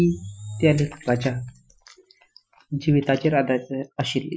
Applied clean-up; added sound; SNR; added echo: classical method Wiener filter.